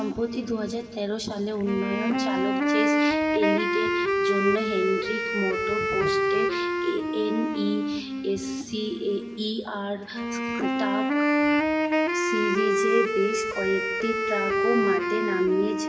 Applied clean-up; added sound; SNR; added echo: none; Wind instrument, woodwind instrument; -3 dB; reverberation time 2.9 s.